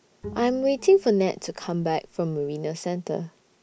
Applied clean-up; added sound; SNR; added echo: none; Bowed string instrument; 19 dB; none.